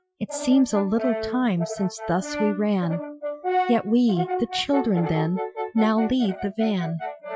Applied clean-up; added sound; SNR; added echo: classical method Wiener filter.